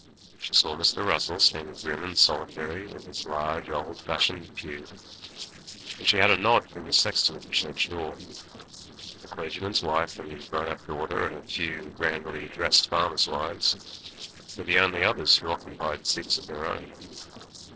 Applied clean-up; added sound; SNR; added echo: neural separator model SepFormer DNS4.